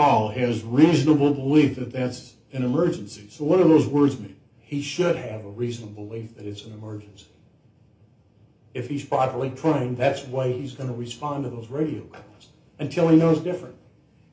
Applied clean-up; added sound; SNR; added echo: none; none; none; reverberation time 0.3 s.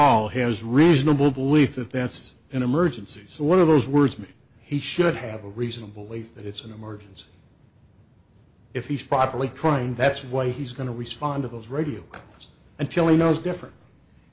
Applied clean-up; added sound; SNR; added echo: none; none; none; none.